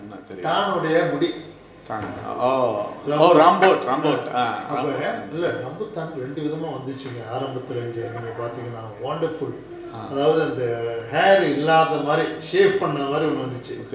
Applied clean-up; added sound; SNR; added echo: none; none; none; reverberation time 1.8 s.